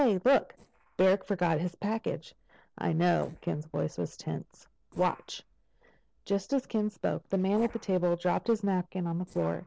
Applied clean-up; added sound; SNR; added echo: neural separator model SepFormer DNS4.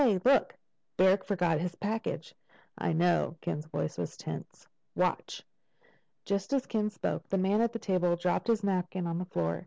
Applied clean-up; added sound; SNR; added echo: none; none; none; none.